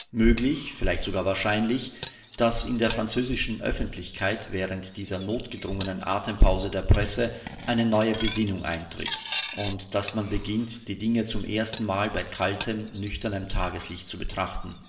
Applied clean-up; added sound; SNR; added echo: none; Cutlery, silverware; 16 dB; reverberation time 1.1 s.